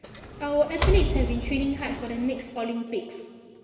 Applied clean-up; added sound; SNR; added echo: none; Door; 0 dB; reverberation time 2.1 s.